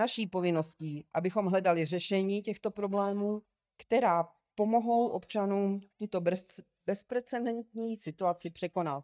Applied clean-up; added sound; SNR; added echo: neural mask model DeepFilterNet 3.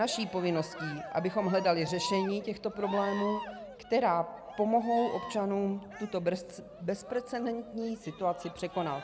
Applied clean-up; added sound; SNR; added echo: none; Cheering; 12 dB; none.